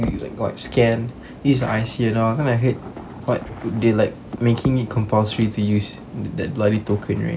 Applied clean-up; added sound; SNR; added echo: none; none; none; none.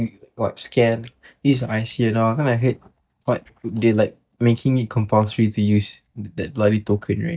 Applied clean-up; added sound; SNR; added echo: neural mask model DeepFilterNet 3.